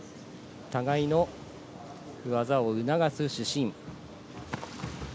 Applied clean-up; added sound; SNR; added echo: none; none; none; none.